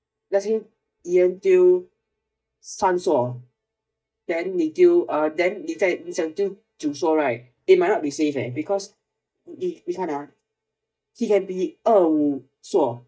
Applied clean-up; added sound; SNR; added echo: neural mask model DeepFilterNet 3.